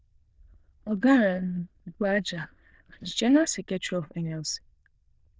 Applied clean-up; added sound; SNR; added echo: neural diffusion model UNIVERSE++.